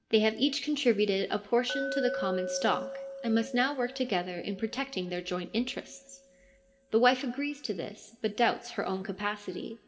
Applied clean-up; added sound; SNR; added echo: none; Glass; 12 dB; reverberation time 1.3 s.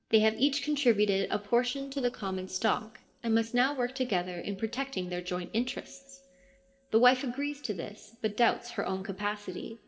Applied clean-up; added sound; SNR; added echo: neural separator model SepFormer DNS4.